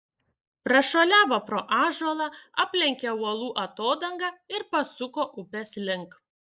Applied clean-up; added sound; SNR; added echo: neural mask model Resemble Enhance denoiser.